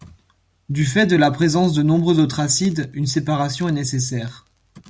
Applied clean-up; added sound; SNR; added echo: none; none; none; none.